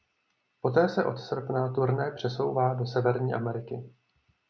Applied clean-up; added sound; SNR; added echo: none; none; none; none.